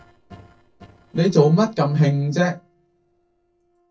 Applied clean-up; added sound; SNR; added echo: neural separator model SepFormer DNS4.